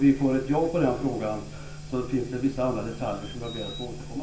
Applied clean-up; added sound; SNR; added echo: none; Bird vocalization, bird call, bird song; 17 dB; reverberation time 0.9 s.